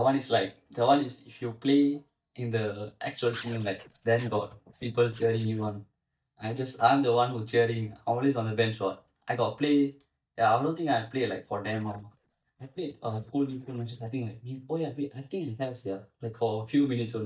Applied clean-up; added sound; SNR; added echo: neural mask model DeepFilterNet 3.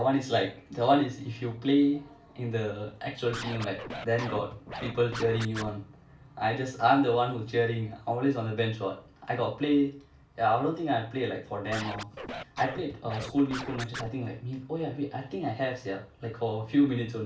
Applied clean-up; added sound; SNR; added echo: none; Scratching (performance technique); 10 dB; reverberation time 0.4 s.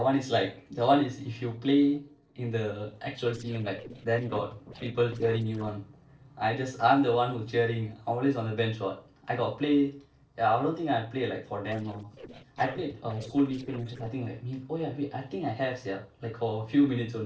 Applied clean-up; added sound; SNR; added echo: neural separator model SepFormer DNS4.